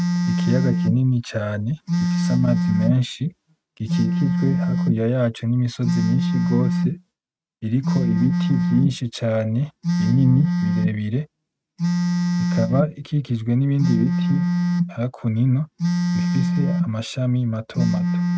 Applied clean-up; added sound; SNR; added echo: neural mask model RNNoise.